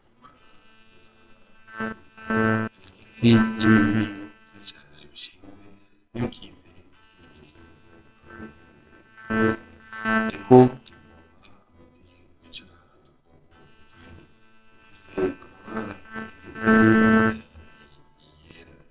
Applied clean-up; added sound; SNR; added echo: neural separator model SepFormer WHAMR!.